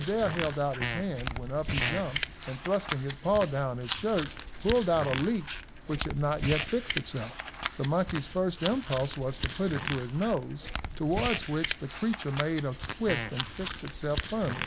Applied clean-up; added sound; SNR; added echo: none; Fart + Crumpling, crinkling; 5 dB; none.